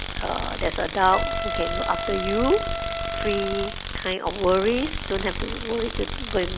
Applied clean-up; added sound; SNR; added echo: none; Tools + Wind instrument, woodwind instrument; 3 dB; none.